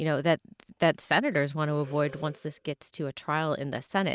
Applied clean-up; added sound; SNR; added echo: neural mask model RNNoise.